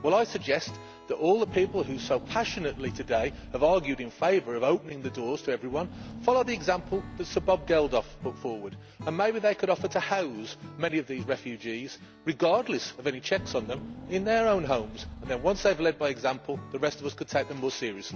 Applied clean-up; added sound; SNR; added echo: none; Acoustic guitar / Strum + Engine / Car; 15 dB; none.